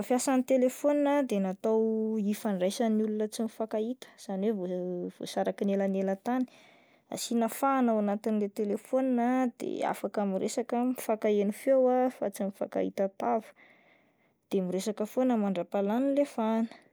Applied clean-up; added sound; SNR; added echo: none; none; none; none.